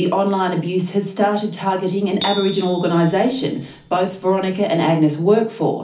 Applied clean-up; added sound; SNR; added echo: none; Bicycle bell; 16 dB; reverberation time 0.4 s.